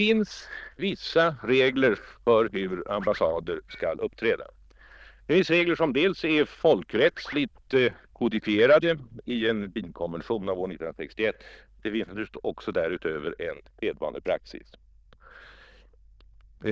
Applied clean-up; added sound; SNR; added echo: neural diffusion model UNIVERSE++.